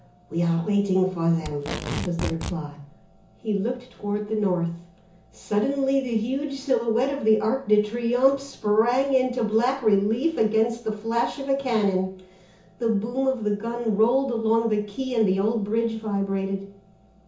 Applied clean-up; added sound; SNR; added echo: none; Packing tape, duct tape; 6 dB; reverberation time 0.7 s.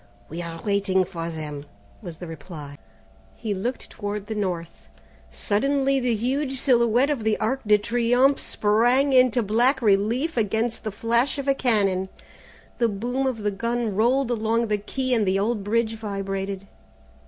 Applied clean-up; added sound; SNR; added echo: none; none; none; none.